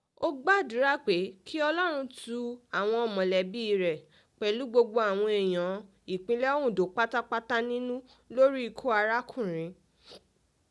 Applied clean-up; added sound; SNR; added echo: none; none; none; none.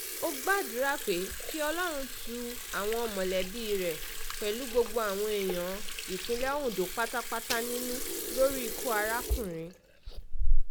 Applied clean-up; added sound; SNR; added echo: none; Sink (filling or washing) / Water tap, faucet; -3 dB; none.